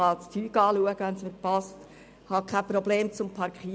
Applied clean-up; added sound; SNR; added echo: none; none; none; none.